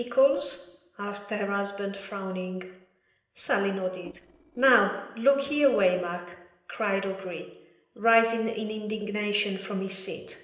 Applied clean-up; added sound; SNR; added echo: neural separator model SepFormer DNS4.